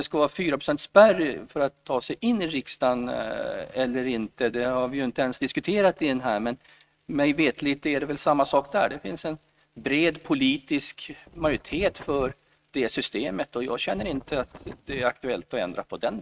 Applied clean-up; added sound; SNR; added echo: neural mask model RNNoise.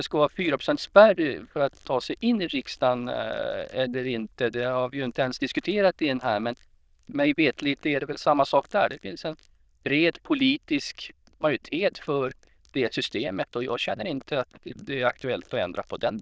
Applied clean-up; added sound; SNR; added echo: neural diffusion model UNIVERSE++.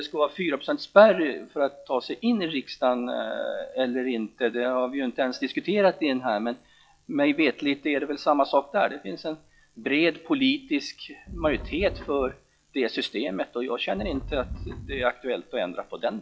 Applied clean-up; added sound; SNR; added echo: classical method log-MMSE.